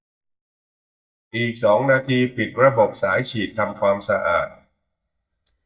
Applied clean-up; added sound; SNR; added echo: neural mask model DeepFilterNet 3.